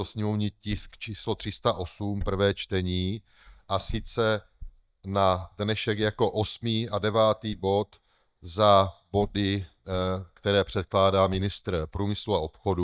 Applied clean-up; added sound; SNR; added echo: neural mask model DeepFilterNet 3.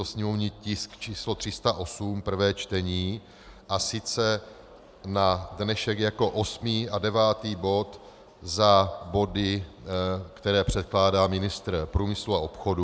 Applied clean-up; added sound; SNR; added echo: none; none; none; none.